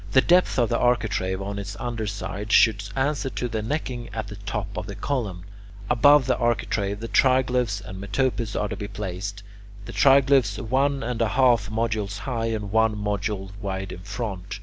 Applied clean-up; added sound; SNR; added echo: none; none; none; none.